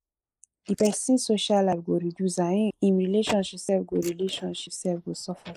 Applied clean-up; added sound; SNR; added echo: neural mask model Resemble Enhance denoiser.